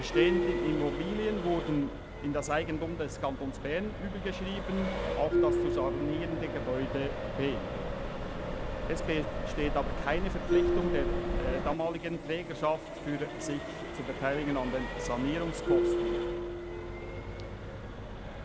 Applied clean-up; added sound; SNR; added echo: none; Accelerating, revving, vroom + Marimba, xylophone; -1 dB; none.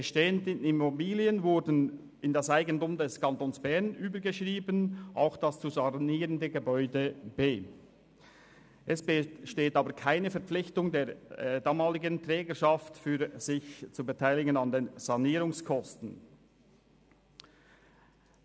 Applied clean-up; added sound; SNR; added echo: none; none; none; none.